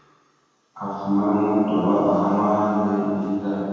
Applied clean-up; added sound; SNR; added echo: none; none; none; reverberation time 2.1 s.